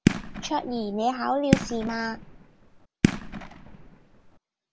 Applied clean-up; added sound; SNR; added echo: none; Fireworks; -3 dB; none.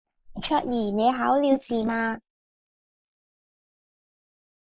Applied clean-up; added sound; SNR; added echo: neural mask model Resemble Enhance denoiser.